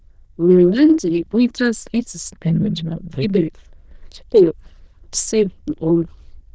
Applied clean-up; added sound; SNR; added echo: neural diffusion model UNIVERSE++.